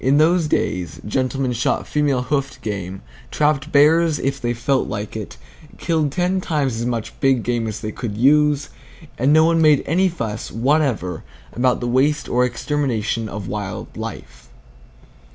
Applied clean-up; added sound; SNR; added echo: none; none; none; none.